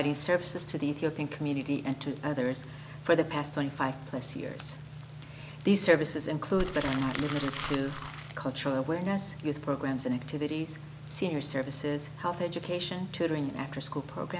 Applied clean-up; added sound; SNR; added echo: none; Crumpling, crinkling; 7 dB; none.